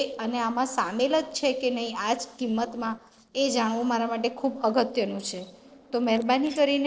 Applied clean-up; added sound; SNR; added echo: neural separator model SepFormer DNS4.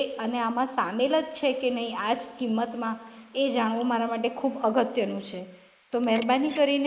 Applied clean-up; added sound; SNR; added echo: neural mask model Resemble Enhance denoiser.